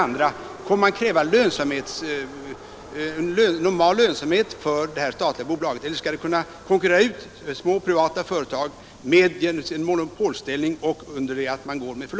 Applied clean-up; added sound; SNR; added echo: none; Subway, metro, underground; 20 dB; none.